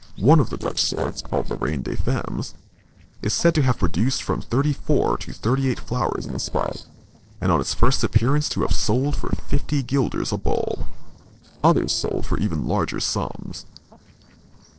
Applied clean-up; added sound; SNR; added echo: neural separator model SepFormer DNS4.